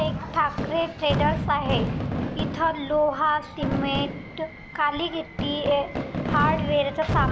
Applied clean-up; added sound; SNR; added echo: none; Fireworks; 3 dB; none.